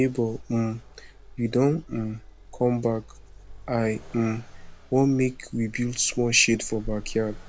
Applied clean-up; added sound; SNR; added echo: none; Accelerating, revving, vroom; 15 dB; none.